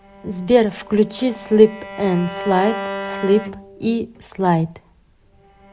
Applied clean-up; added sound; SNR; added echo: none; Bowed string instrument; 13 dB; none.